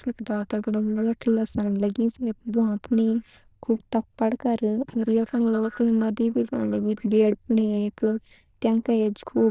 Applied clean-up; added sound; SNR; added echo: neural diffusion model UNIVERSE++.